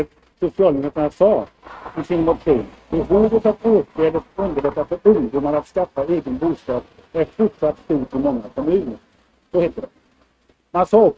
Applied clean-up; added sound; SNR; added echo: neural mask model RNNoise.